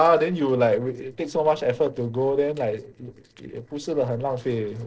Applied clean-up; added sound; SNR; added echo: neural separator model SepFormer DNS4.